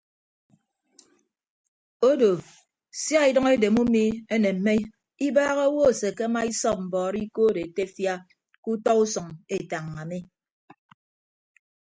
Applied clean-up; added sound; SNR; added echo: none; none; none; none.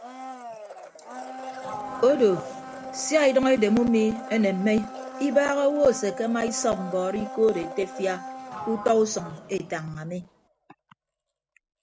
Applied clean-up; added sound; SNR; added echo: none; Sliding door + Domestic sounds, home sounds; 13 dB; none.